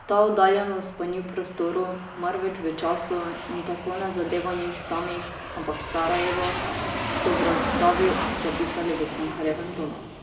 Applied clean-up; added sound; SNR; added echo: none; Aircraft; 5 dB; reverberation time 0.7 s.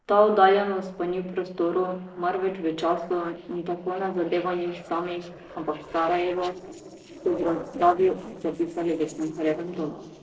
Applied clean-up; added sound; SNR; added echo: neural separator model SepFormer DNS4.